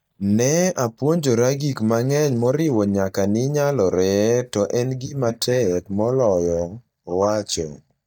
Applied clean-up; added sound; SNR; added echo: neural mask model DeepFilterNet 3.